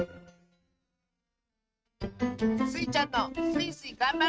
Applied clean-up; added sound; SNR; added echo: neural mask model RNNoise.